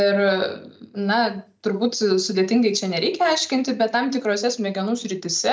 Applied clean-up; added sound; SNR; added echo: none; none; none; none.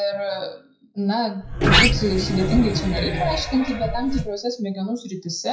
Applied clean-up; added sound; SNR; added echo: classical method WPE with log-MMSE.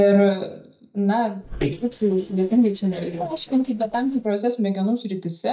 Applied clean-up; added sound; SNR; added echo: neural mask model DeepFilterNet 3.